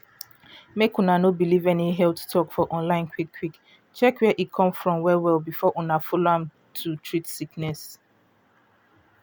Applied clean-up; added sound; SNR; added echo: none; none; none; none.